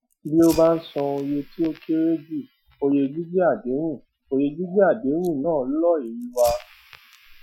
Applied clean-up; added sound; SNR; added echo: classical method Wiener filter.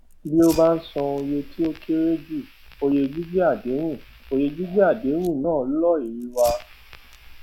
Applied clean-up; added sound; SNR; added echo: none; Fire; 19 dB; none.